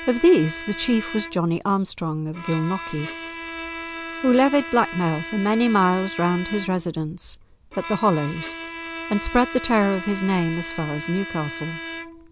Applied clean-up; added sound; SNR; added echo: none; Bowed string instrument; 11 dB; none.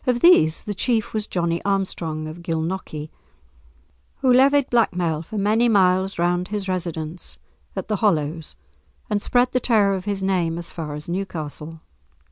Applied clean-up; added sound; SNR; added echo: none; none; none; none.